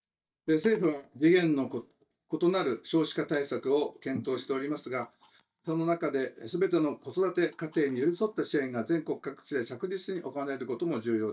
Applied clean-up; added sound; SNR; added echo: neural mask model DeepFilterNet 3.